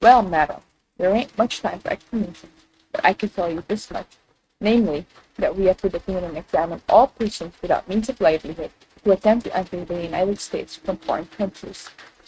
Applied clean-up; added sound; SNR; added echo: neural mask model RNNoise.